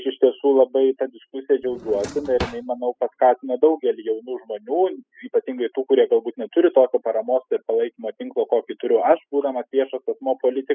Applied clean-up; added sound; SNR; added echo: classical method spectral subtraction.